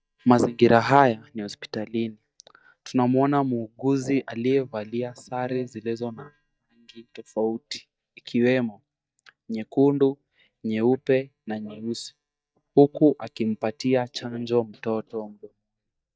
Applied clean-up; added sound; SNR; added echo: neural mask model DeepFilterNet 3.